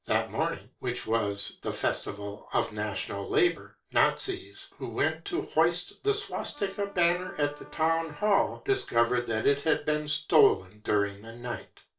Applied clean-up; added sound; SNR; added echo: neural separator model SepFormer DNS4.